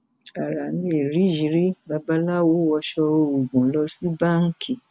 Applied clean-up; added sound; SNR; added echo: none; none; none; none.